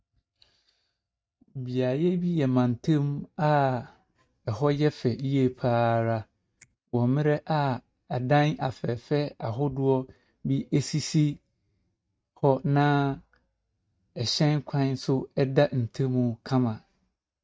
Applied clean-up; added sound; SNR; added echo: neural mask model RNNoise.